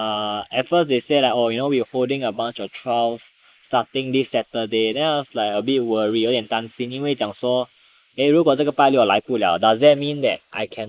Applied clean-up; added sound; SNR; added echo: neural mask model Resemble Enhance denoiser.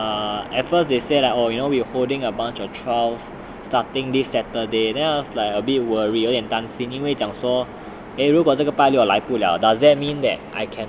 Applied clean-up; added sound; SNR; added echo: none; none; none; none.